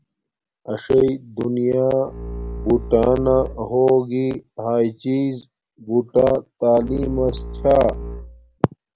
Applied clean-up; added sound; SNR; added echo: none; Bowed string instrument; 11 dB; none.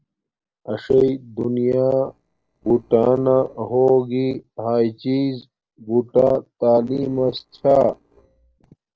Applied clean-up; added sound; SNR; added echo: neural separator model SepFormer DNS4.